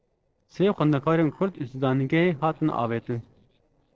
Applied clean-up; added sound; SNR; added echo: neural separator model SepFormer DNS4.